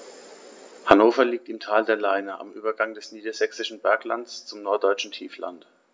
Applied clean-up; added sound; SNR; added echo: none; none; none; none.